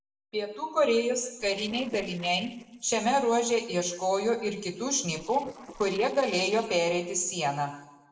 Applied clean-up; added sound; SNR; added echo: neural separator model SepFormer DNS4.